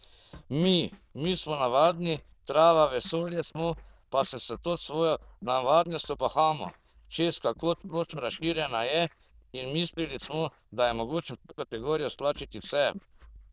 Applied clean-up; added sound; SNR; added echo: neural diffusion model UNIVERSE++.